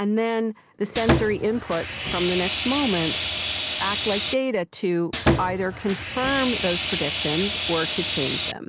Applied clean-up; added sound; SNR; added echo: none; Sawing; 1 dB; none.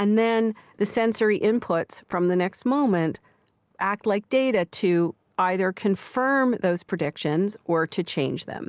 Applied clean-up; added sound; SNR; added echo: none; none; none; none.